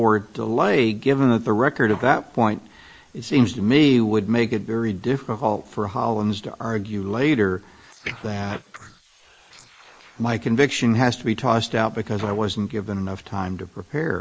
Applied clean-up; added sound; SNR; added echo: neural mask model Resemble Enhance denoiser.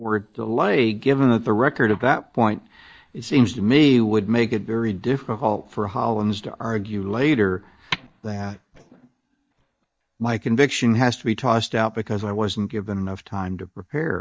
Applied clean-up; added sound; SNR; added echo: neural mask model DeepFilterNet 3.